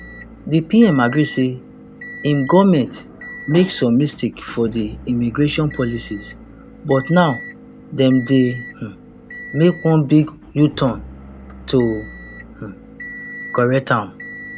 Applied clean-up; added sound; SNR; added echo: none; Motor vehicle (road) / Engine; 17 dB; none.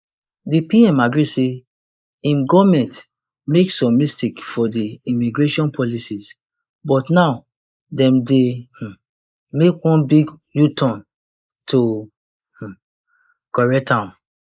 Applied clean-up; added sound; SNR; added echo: neural mask model Resemble Enhance denoiser.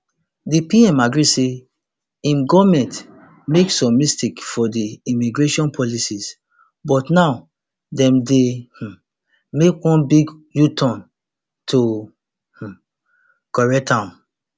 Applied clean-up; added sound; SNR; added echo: none; none; none; none.